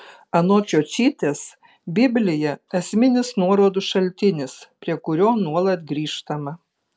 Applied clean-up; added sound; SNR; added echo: none; none; none; none.